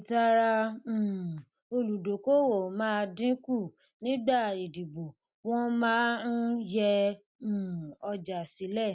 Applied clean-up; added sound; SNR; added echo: none; none; none; none.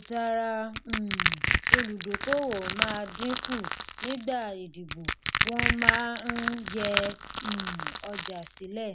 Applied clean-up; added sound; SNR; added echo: none; Crushing; -3 dB; none.